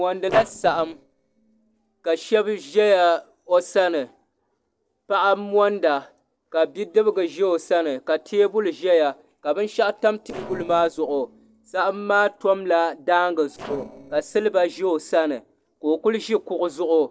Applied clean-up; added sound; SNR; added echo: neural separator model SepFormer DNS4.